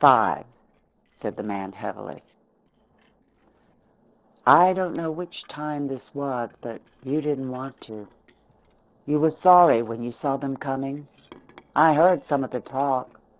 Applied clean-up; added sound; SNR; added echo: neural separator model SepFormer DNS4.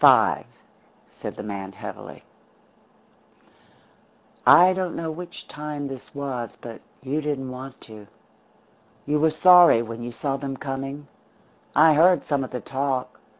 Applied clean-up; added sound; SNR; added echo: none; none; none; none.